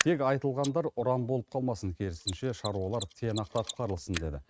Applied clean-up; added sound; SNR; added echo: neural mask model RNNoise.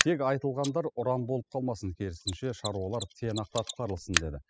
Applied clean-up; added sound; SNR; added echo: classical method spectral subtraction.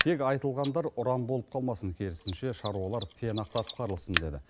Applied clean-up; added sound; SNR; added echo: none; Mechanisms; 6 dB; none.